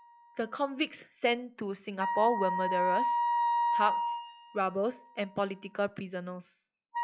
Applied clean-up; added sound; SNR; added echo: classical method log-MMSE.